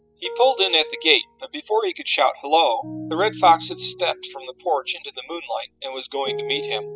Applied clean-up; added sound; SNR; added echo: classical method spectral subtraction.